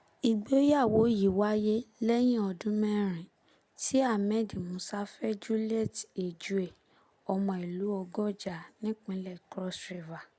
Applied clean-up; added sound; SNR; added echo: none; none; none; none.